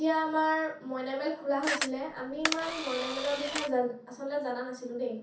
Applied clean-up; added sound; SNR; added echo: none; Camera; 3 dB; reverberation time 0.6 s.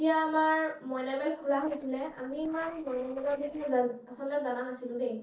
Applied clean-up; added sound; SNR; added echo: neural separator model SepFormer DNS4.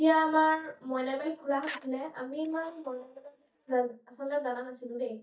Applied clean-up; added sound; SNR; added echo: neural mask model DeepFilterNet 3.